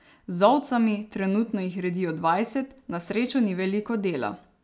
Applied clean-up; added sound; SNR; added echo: none; none; none; none.